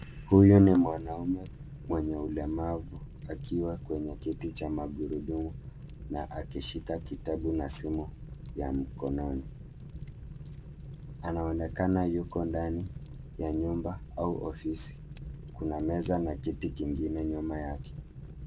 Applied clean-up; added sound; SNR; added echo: none; Fire; 12 dB; none.